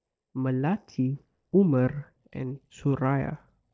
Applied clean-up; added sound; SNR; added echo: neural mask model DeepFilterNet 3.